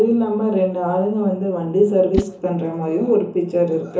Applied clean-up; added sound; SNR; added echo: none; Whoosh, swoosh, swish; 13 dB; reverberation time 0.8 s.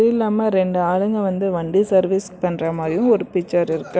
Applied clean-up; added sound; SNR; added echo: none; none; none; none.